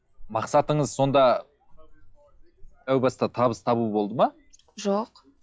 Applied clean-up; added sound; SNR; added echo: classical method log-MMSE.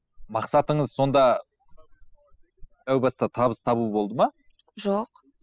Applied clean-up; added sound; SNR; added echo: classical method spectral subtraction.